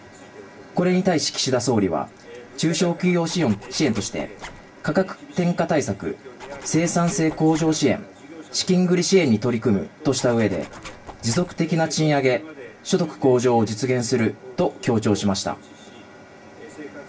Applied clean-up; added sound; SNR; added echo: none; Zipper (clothing); 18 dB; reverberation time 0.2 s.